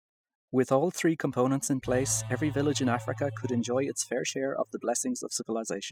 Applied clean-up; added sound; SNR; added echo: classical method spectral subtraction.